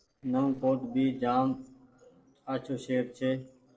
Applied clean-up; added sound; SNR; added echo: neural separator model SepFormer DNS4.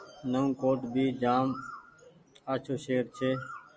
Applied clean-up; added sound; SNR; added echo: none; none; none; none.